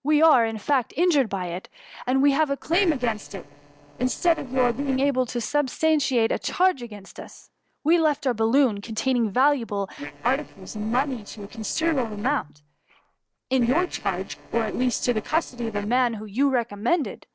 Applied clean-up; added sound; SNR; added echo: neural separator model SepFormer DNS4.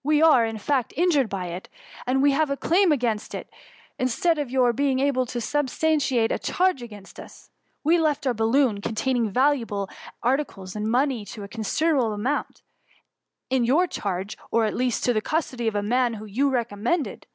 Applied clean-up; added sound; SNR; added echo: none; none; none; none.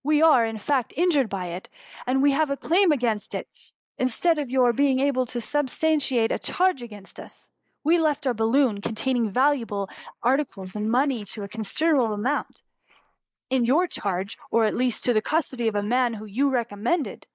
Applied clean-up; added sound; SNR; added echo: neural mask model Resemble Enhance denoiser.